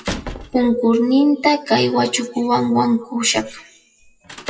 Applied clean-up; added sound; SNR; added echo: classical method WPE with log-MMSE.